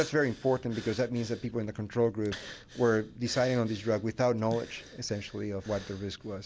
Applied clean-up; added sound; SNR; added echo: none; Breathing; 18 dB; none.